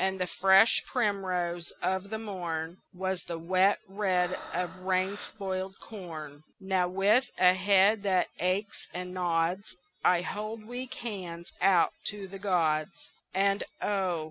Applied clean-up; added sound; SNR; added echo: none; Breathing; 16 dB; none.